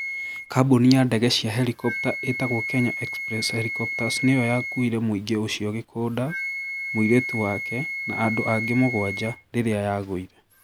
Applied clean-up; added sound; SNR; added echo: none; Wind instrument, woodwind instrument; 8 dB; none.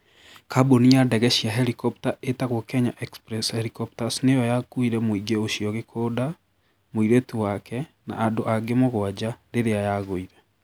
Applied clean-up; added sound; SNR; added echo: none; none; none; none.